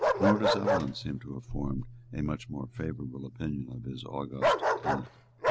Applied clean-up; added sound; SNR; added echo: none; Bark; -2 dB; none.